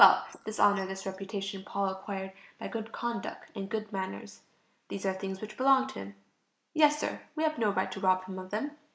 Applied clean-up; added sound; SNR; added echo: neural mask model Resemble Enhance denoiser.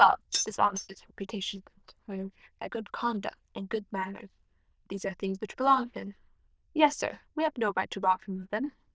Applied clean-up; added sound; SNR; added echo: neural diffusion model UNIVERSE++.